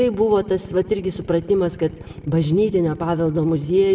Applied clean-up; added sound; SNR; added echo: none; Drill; 18 dB; reverberation time 1.0 s.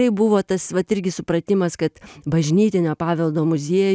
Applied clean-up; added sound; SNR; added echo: none; none; none; none.